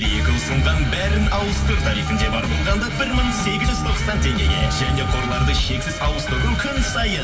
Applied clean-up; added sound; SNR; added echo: none; Telephone; 13 dB; reverberation time 2.6 s.